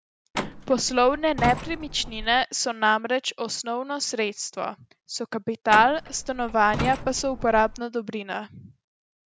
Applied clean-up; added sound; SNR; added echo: none; Truck; 8 dB; none.